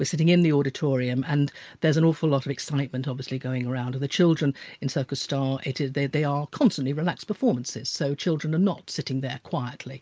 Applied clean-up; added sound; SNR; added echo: none; none; none; none.